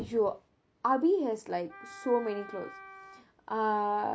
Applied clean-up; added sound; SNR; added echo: none; Wind instrument, woodwind instrument; 17 dB; none.